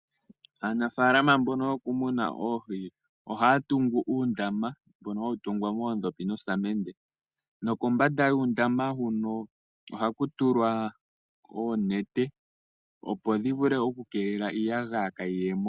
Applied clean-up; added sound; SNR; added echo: none; none; none; none.